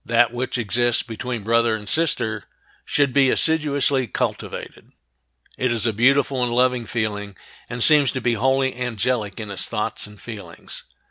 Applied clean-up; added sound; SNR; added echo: none; none; none; none.